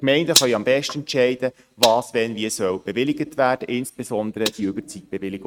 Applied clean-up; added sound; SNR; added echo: neural mask model RNNoise.